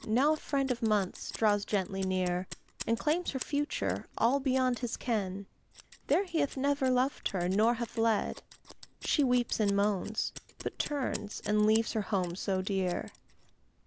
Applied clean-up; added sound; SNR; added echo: none; Scissors; 19 dB; none.